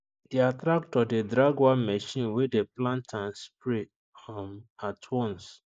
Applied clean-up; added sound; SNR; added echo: neural mask model Resemble Enhance denoiser.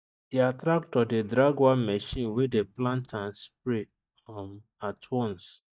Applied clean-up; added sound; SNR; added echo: neural mask model DeepFilterNet 3.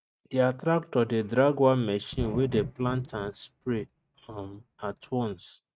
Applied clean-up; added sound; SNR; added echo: neural mask model RNNoise.